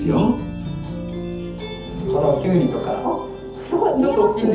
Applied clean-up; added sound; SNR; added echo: none; Bass guitar; 20 dB; reverberation time 0.5 s.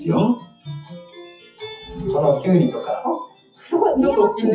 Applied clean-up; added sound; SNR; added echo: classical method WPE with log-MMSE.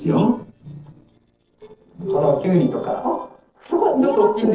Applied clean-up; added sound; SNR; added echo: neural separator model SepFormer DNS4.